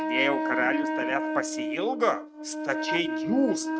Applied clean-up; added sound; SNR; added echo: neural mask model RNNoise.